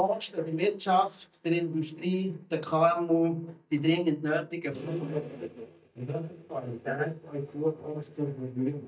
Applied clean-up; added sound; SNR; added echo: neural mask model DeepFilterNet 3.